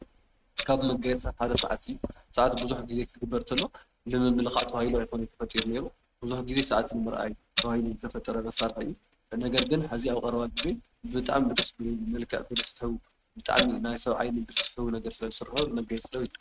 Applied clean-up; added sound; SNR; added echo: neural mask model RNNoise.